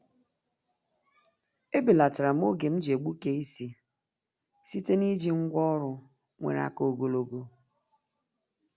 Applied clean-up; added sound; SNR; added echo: none; none; none; none.